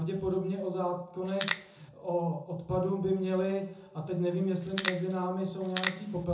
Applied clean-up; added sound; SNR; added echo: none; Crackle; 2 dB; reverberation time 0.6 s.